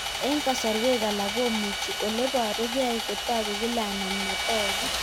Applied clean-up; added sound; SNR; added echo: none; Sawing; 1 dB; none.